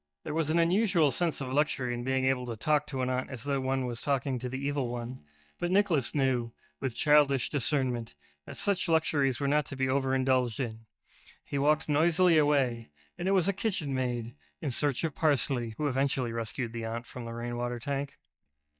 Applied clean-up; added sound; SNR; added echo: neural mask model DeepFilterNet 3.